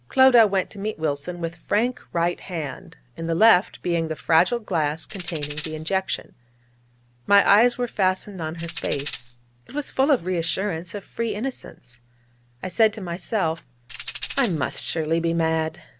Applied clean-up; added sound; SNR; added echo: none; Tambourine; 1 dB; none.